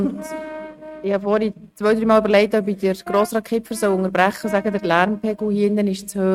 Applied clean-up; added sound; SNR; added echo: neural mask model RNNoise.